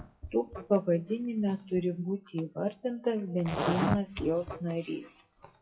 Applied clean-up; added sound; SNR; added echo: classical method WPE with log-MMSE.